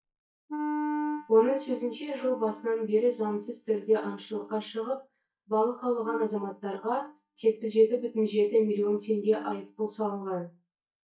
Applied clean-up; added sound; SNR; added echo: neural mask model DeepFilterNet 3.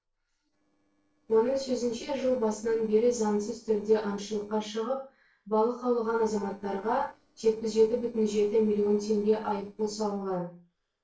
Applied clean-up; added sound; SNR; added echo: neural separator model SepFormer DNS4.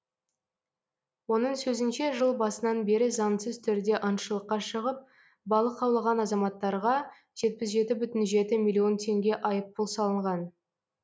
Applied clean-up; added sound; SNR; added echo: none; none; none; none.